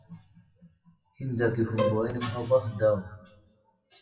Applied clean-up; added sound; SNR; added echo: classical method WPE with log-MMSE.